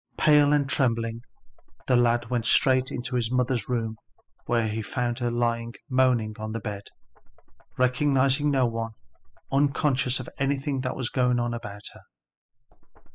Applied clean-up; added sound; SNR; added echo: classical method spectral subtraction.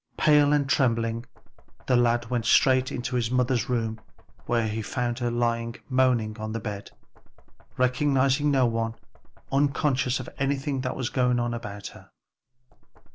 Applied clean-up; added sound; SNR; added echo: none; Knock; 18 dB; none.